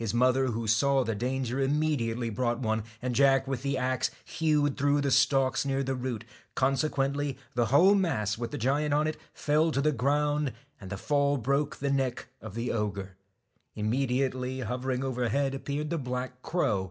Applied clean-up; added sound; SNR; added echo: none; none; none; none.